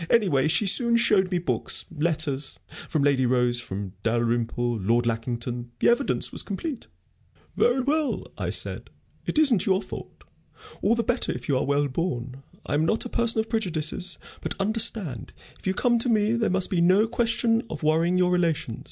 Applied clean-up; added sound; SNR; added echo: none; none; none; none.